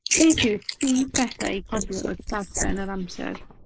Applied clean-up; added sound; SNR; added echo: neural mask model Resemble Enhance denoiser.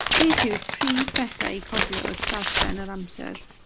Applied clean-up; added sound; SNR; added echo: none; Tearing; -4 dB; none.